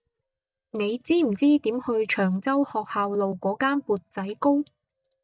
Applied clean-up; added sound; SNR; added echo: neural mask model DeepFilterNet 3.